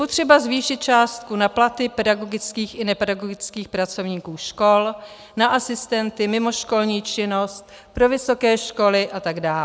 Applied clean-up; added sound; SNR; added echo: none; none; none; none.